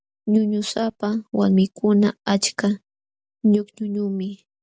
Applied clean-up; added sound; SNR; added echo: none; none; none; none.